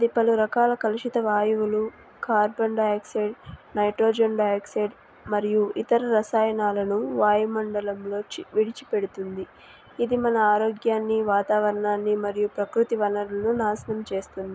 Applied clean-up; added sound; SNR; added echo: none; none; none; none.